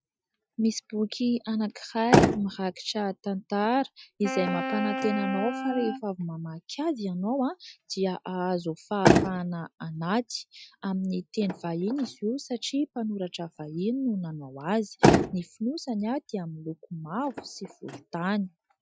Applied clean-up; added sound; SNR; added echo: classical method Wiener filter.